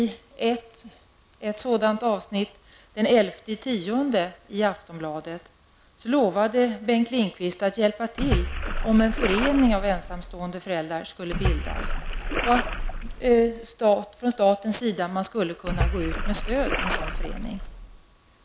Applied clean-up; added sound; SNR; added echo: none; Splash, splatter; 2 dB; none.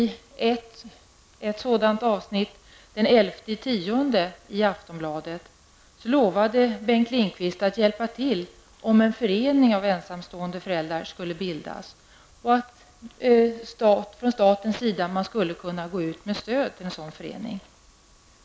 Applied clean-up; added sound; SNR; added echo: none; none; none; none.